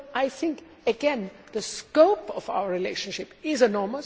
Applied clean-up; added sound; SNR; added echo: none; none; none; none.